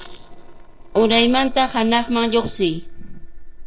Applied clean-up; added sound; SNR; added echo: neural separator model SepFormer DNS4.